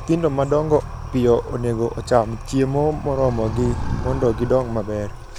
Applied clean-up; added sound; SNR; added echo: none; Animal; 8 dB; none.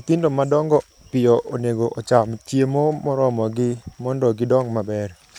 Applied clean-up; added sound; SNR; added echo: none; none; none; none.